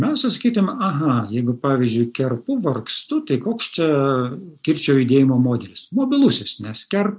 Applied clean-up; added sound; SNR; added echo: none; none; none; none.